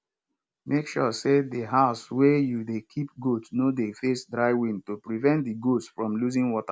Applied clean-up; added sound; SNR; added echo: none; none; none; none.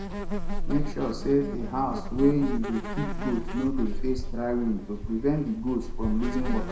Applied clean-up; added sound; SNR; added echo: none; Insect; 1 dB; reverberation time 0.6 s.